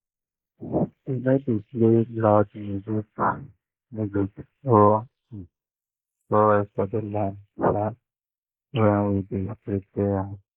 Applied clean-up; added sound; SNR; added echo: neural mask model Resemble Enhance denoiser.